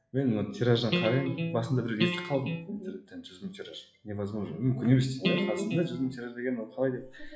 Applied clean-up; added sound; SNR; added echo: classical method WPE with log-MMSE.